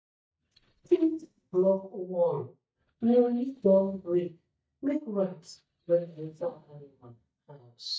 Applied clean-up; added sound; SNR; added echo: neural mask model DeepFilterNet 3.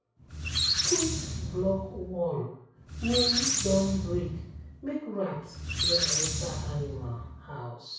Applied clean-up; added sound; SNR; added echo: none; Squeak; -1 dB; reverberation time 0.6 s.